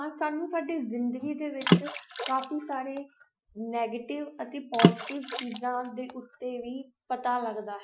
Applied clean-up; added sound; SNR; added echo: classical method Wiener filter.